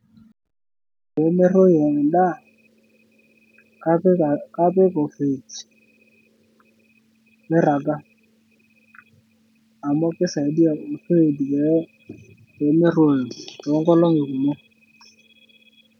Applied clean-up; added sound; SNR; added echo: none; none; none; none.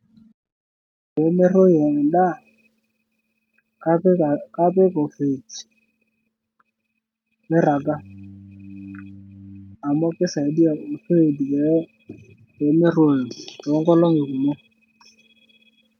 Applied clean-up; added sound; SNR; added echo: neural mask model RNNoise.